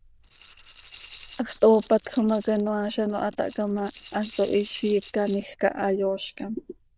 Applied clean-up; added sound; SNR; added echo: neural diffusion model UNIVERSE++.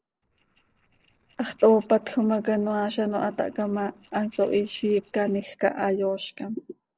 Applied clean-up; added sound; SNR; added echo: neural separator model SepFormer DNS4.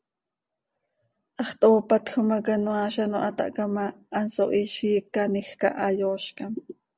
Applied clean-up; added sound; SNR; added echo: none; none; none; none.